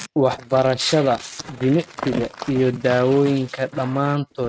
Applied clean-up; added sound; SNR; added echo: neural mask model RNNoise.